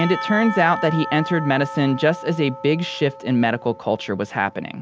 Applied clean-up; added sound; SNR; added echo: none; Church bell / Percussion; 11 dB; none.